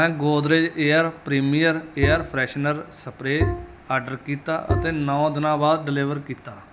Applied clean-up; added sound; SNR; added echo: none; Bowed string instrument; 4 dB; none.